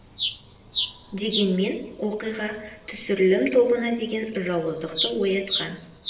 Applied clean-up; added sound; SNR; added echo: none; Bird vocalization, bird call, bird song; 8 dB; reverberation time 0.8 s.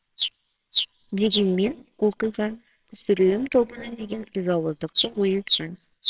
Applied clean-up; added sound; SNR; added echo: neural separator model SepFormer WHAMR!.